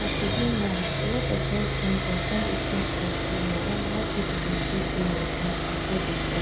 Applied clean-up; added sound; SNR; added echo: none; Sawing; -3 dB; reverberation time 0.5 s.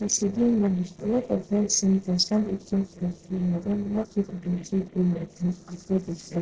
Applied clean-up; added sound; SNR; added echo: neural separator model SepFormer DNS4.